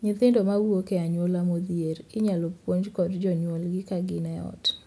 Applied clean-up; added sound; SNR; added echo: none; none; none; none.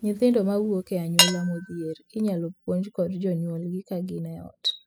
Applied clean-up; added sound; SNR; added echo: classical method spectral subtraction.